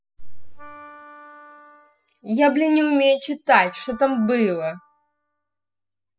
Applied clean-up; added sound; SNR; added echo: classical method spectral subtraction.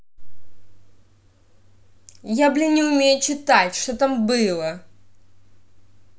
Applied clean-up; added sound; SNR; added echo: none; none; none; none.